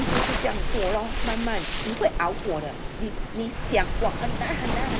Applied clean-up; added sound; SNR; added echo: none; Waves, surf; -2 dB; none.